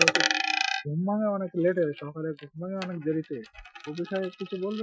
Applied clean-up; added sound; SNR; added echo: classical method Wiener filter.